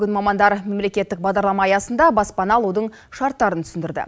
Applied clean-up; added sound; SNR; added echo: none; none; none; none.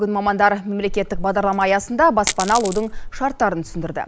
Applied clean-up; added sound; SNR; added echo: none; Coin (dropping); 10 dB; none.